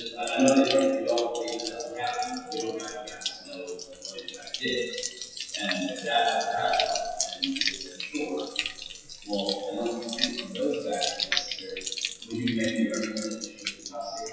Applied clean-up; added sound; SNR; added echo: classical method WPE with log-MMSE.